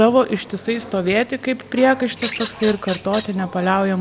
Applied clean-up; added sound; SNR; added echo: none; Bird vocalization, bird call, bird song / Fowl; 12 dB; none.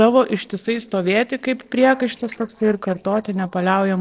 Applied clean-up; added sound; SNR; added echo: neural separator model SepFormer DNS4.